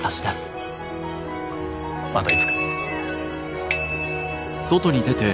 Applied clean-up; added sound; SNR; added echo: none; Bicycle bell; 4 dB; none.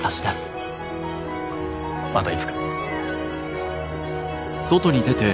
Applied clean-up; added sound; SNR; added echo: none; none; none; none.